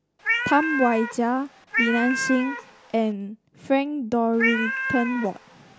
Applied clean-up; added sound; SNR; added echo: none; Cat; 4 dB; none.